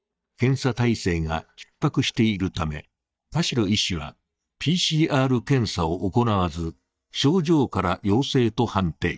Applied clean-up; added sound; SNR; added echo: neural mask model DeepFilterNet 3.